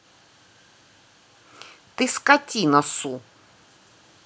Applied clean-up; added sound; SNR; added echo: none; none; none; none.